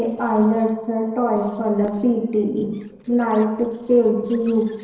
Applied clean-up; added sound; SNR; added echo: neural separator model SepFormer DNS4.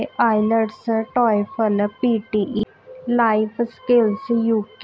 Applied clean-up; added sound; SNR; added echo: none; none; none; none.